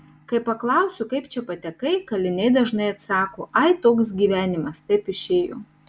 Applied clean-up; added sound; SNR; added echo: none; none; none; none.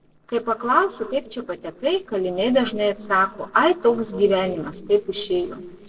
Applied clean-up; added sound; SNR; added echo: neural separator model SepFormer DNS4.